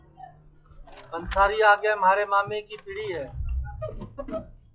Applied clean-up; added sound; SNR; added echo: classical method log-MMSE.